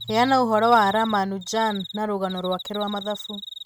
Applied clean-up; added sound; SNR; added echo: neural mask model RNNoise.